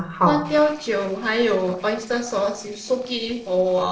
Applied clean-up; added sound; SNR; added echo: neural separator model SepFormer DNS4.